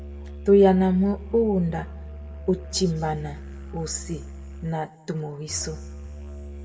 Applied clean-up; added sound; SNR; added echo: none; Musical instrument; 13 dB; reverberation time 0.9 s.